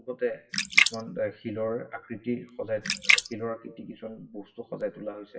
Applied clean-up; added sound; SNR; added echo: classical method WPE with log-MMSE.